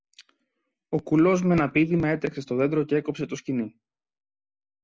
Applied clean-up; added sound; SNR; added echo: none; none; none; none.